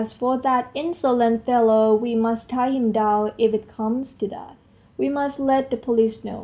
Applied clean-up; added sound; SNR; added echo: none; none; none; none.